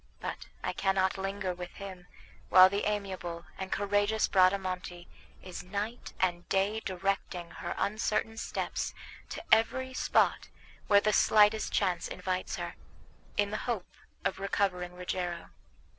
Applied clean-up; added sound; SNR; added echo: none; Bird; 18 dB; none.